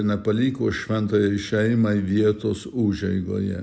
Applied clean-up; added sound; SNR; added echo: none; none; none; none.